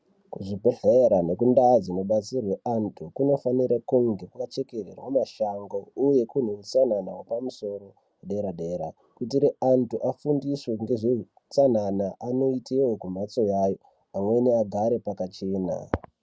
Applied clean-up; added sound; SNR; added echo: none; none; none; none.